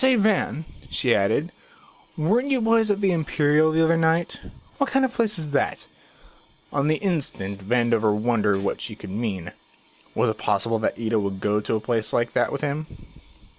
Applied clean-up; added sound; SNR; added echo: none; none; none; none.